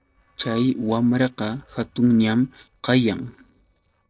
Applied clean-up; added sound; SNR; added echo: neural separator model SepFormer DNS4.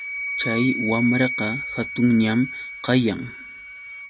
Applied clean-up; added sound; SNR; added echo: none; Wind instrument, woodwind instrument; 7 dB; none.